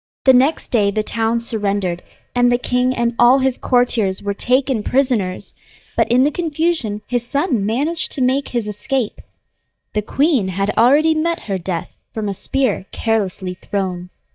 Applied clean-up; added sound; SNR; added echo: neural mask model DeepFilterNet 3.